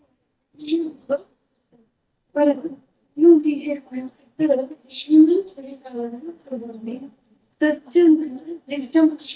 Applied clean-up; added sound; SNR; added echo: neural mask model DeepFilterNet 3.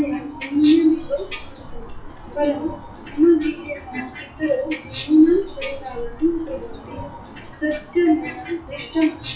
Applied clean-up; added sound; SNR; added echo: classical method WPE with log-MMSE.